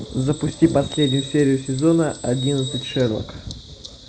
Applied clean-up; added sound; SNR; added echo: none; Bird vocalization, bird call, bird song; 14 dB; none.